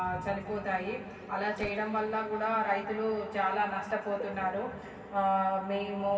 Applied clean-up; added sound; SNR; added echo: none; Squeak / Slam / Wood; 18 dB; reverberation time 2.6 s.